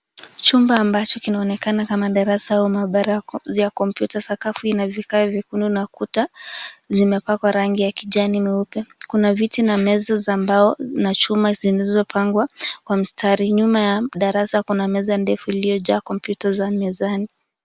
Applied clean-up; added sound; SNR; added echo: none; none; none; none.